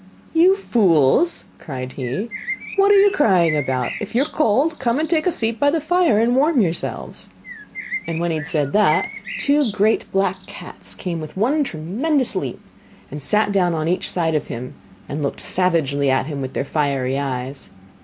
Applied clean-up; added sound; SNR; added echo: none; Bird; 13 dB; none.